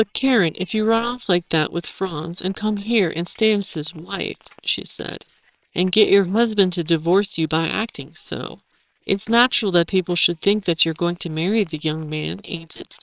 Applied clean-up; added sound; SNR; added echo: neural separator model SepFormer WHAMR!.